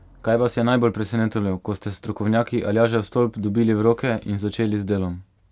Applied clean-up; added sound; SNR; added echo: none; none; none; none.